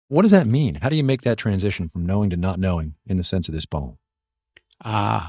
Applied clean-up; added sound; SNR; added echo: neural mask model DeepFilterNet 3.